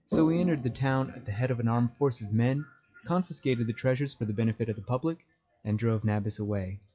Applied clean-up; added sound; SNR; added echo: classical method WPE with log-MMSE.